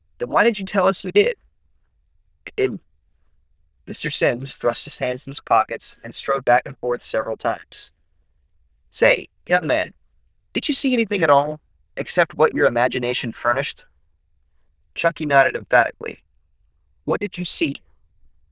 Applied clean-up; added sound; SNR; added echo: neural diffusion model UNIVERSE++.